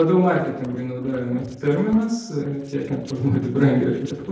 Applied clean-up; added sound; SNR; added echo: neural separator model SepFormer DNS4.